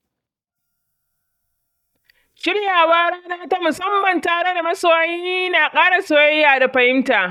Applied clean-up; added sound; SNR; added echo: neural mask model DeepFilterNet 3.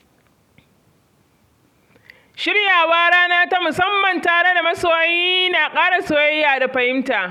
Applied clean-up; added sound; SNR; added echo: none; none; none; none.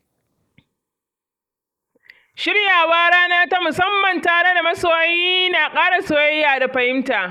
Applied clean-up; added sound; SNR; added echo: neural mask model Resemble Enhance denoiser.